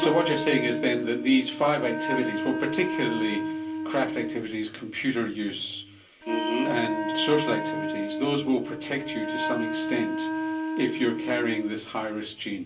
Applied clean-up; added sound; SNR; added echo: none; Wind instrument, woodwind instrument; 3 dB; reverberation time 0.3 s.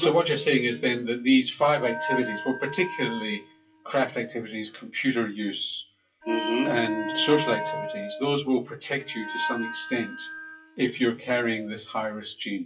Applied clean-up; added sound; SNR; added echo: classical method WPE with log-MMSE.